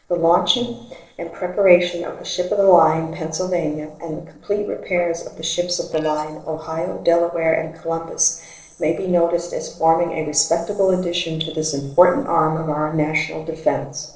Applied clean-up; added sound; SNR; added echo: neural separator model SepFormer DNS4.